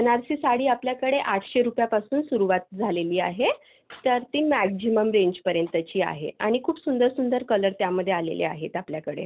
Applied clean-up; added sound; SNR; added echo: none; none; none; none.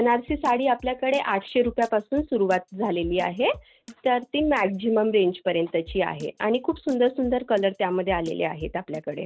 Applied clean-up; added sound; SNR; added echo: neural mask model RNNoise.